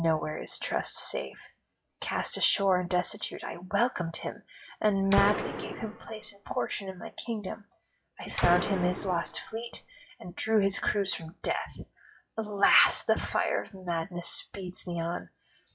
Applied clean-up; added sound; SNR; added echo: classical method log-MMSE.